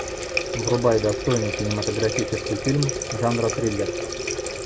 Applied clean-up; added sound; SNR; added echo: none; Water tap, faucet; 3 dB; none.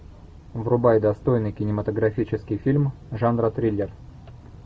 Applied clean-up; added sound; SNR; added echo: none; none; none; none.